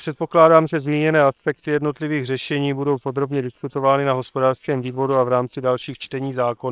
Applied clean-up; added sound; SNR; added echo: neural separator model SepFormer WHAM!.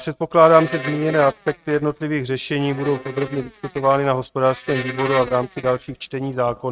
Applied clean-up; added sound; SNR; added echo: neural mask model RNNoise.